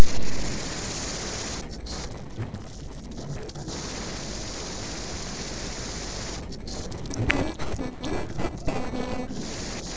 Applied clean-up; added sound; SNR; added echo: neural separator model SepFormer DNS4.